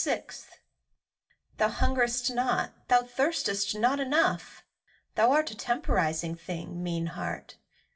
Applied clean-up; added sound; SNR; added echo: none; none; none; reverberation time 0.2 s.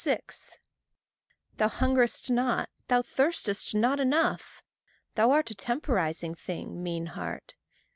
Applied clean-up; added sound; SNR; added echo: none; none; none; none.